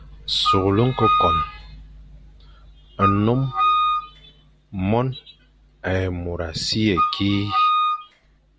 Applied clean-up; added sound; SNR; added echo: none; Wind instrument, woodwind instrument; -2 dB; none.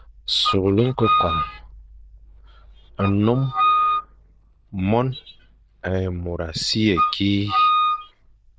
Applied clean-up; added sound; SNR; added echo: neural diffusion model UNIVERSE++.